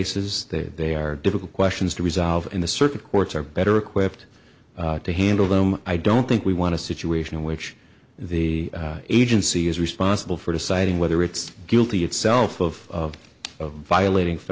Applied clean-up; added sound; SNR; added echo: none; none; none; none.